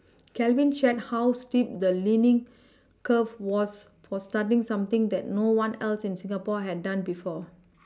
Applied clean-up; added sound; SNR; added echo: none; none; none; none.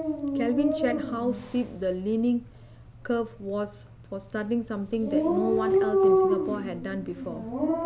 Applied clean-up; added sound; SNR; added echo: none; Dog; -2 dB; none.